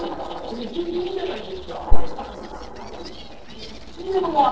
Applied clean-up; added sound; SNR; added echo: neural separator model SepFormer DNS4.